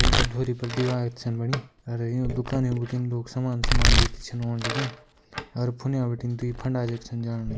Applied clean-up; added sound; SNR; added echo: none; Domestic sounds, home sounds; 0 dB; none.